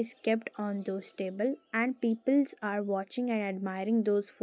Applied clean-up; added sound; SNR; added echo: none; none; none; none.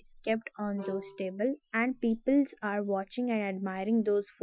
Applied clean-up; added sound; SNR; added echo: classical method Wiener filter.